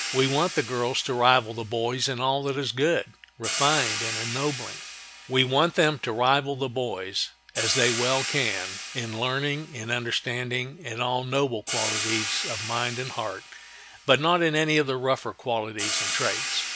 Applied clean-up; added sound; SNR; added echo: none; Hi-hat; 8 dB; none.